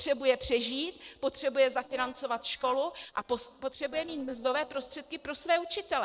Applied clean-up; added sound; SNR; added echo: neural separator model SepFormer DNS4.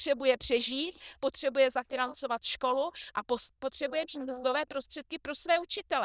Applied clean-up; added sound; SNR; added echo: neural diffusion model UNIVERSE++.